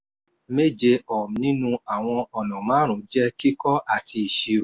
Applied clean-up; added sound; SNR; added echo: none; none; none; none.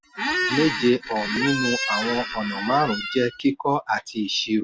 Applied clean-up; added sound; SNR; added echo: none; Squeak; 4 dB; none.